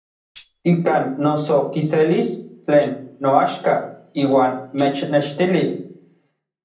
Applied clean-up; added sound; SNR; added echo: none; Tambourine; 16 dB; reverberation time 0.6 s.